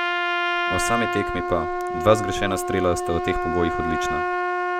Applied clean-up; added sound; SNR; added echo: none; Trumpet; -1 dB; none.